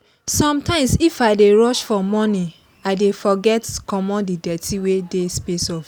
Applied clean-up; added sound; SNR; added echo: none; none; none; none.